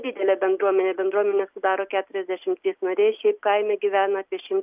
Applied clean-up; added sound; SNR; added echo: none; none; none; none.